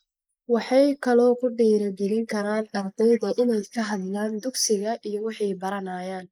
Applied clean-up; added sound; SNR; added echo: neural mask model Resemble Enhance denoiser.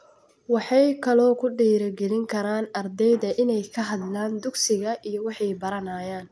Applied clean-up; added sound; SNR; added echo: none; none; none; none.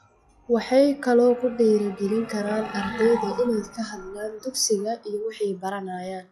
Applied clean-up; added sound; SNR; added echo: classical method log-MMSE.